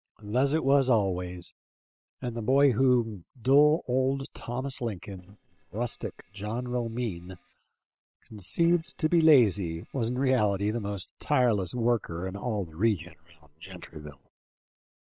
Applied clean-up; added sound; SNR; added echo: neural separator model SepFormer WHAM!.